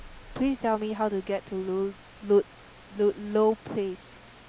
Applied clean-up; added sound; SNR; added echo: none; Rain; 20 dB; none.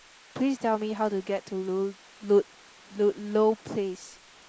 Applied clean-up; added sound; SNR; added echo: neural mask model Resemble Enhance denoiser.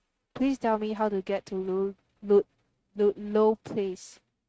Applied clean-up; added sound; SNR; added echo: neural mask model RNNoise.